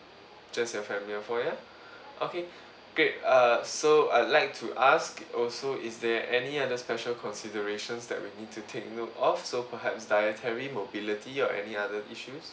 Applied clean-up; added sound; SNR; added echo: none; none; none; none.